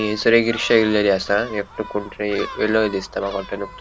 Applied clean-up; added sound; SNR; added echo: none; Gull, seagull; 16 dB; none.